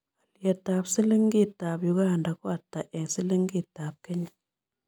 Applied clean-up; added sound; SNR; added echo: none; none; none; none.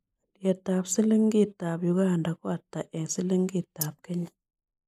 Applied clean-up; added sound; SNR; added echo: neural mask model Resemble Enhance denoiser.